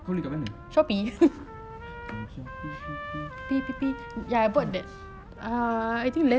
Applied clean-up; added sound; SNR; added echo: none; Trumpet; 15 dB; none.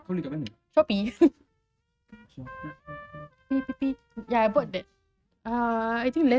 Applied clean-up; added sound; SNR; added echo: neural mask model RNNoise.